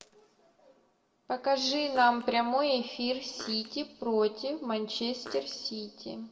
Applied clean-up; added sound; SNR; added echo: none; Fart; 20 dB; reverberation time 1.0 s.